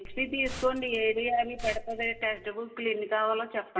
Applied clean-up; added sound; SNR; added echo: none; Liquid; 12 dB; reverberation time 0.6 s.